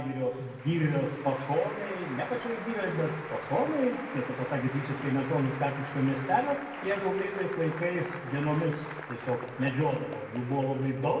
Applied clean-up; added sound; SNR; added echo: none; Applause; 11 dB; reverberation time 1.0 s.